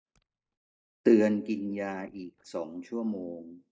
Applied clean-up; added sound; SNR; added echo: neural mask model DeepFilterNet 3.